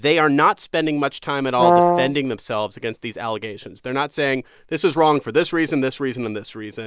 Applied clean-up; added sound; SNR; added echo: none; Brass instrument; -3 dB; none.